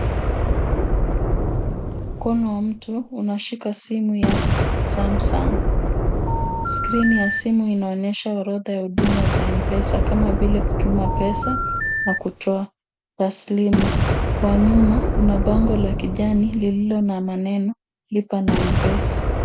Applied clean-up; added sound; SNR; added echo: none; Telephone + Boom; -1 dB; none.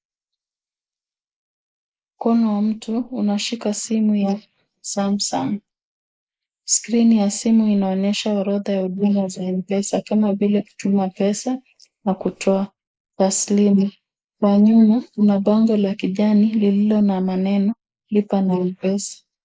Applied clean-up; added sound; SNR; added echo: neural mask model Resemble Enhance denoiser.